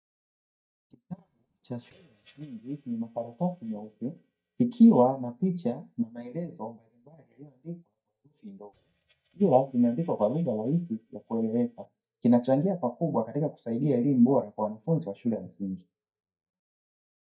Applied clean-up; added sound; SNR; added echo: neural mask model DeepFilterNet 3.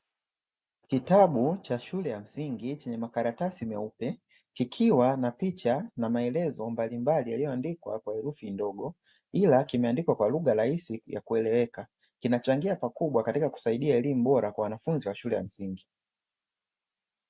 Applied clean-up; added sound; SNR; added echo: none; none; none; none.